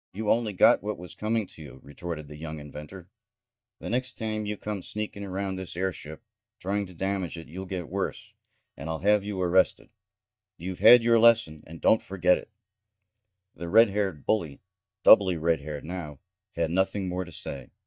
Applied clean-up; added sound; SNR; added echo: neural mask model DeepFilterNet 3.